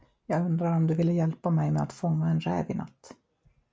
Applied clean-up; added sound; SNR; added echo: none; none; none; none.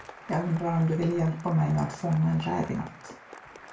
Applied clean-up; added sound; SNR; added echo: none; Applause; 18 dB; reverberation time 0.3 s.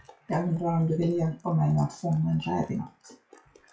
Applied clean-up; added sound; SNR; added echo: classical method WPE with log-MMSE.